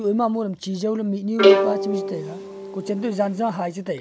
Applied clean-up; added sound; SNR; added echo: none; Bowed string instrument; -3 dB; none.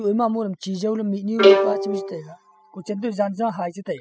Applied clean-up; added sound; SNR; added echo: classical method spectral subtraction.